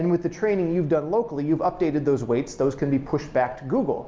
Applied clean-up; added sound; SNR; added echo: none; none; none; none.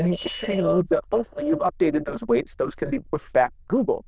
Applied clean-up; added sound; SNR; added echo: neural diffusion model UNIVERSE++.